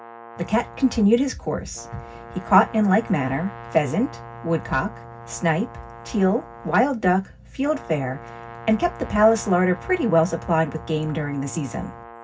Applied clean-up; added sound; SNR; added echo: none; Brass instrument; 18 dB; reverberation time 0.4 s.